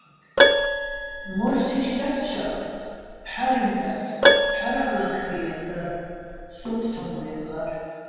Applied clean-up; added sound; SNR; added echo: none; Keyboard (musical); -2 dB; reverberation time 2.1 s.